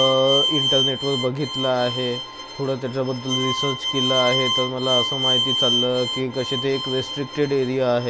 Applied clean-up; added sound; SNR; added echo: none; Bowed string instrument; 1 dB; none.